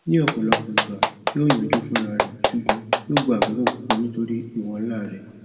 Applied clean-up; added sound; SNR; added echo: none; Clapping; 1 dB; reverberation time 1.5 s.